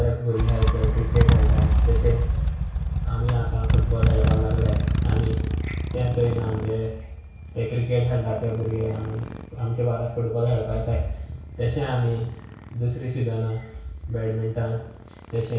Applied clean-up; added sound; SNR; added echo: none; Motorcycle; -1 dB; reverberation time 0.6 s.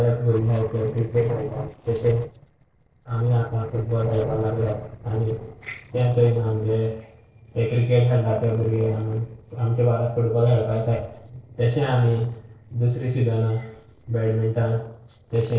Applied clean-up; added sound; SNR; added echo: neural separator model SepFormer DNS4.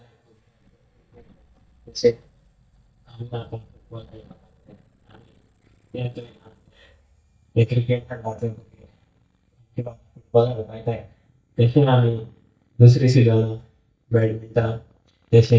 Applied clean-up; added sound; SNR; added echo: neural mask model DeepFilterNet 3.